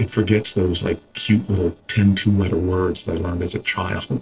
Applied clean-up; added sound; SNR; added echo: neural separator model SepFormer DNS4.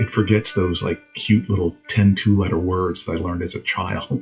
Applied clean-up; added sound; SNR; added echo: classical method WPE with log-MMSE.